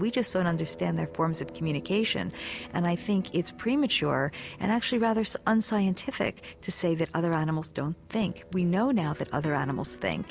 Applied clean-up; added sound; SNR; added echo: none; none; none; none.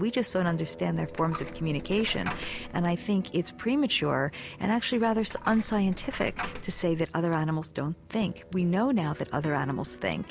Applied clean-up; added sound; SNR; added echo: none; Coin (dropping); 11 dB; none.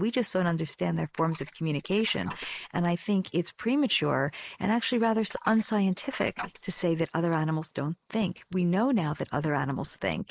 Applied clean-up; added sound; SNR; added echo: neural mask model Resemble Enhance denoiser.